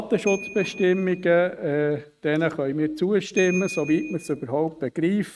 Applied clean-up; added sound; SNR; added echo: neural mask model RNNoise.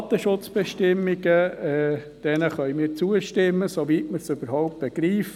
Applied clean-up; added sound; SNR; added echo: none; none; none; none.